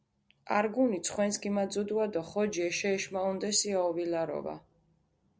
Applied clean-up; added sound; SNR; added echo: none; none; none; none.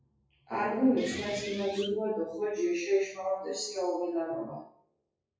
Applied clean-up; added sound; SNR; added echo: classical method WPE with log-MMSE.